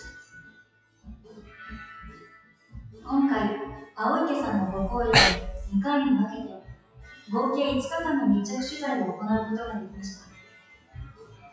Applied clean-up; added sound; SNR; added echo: classical method WPE with log-MMSE.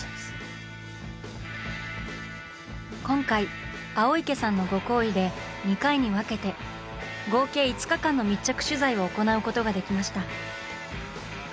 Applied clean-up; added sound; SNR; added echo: none; none; none; none.